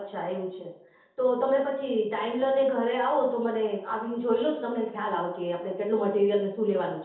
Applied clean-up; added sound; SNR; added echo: none; none; none; reverberation time 0.8 s.